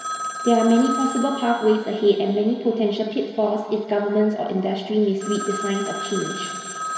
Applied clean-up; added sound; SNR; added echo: none; Telephone; 11 dB; reverberation time 2.2 s.